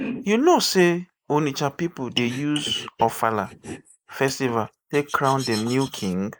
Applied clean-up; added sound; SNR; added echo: neural mask model Resemble Enhance denoiser.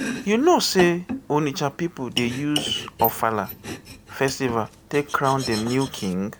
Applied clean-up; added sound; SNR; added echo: none; Domestic sounds, home sounds; 10 dB; none.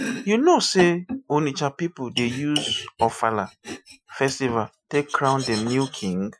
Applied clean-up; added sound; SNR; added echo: classical method Wiener filter.